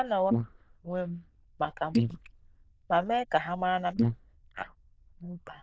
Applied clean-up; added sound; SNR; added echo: neural diffusion model UNIVERSE++.